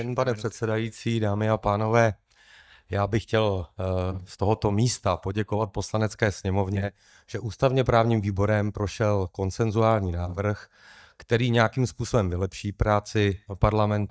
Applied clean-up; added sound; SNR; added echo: neural mask model DeepFilterNet 3.